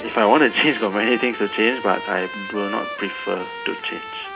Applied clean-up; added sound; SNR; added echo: none; Trumpet; 11 dB; reverberation time 0.3 s.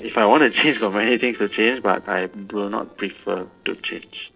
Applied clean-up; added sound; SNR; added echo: neural separator model SepFormer DNS4.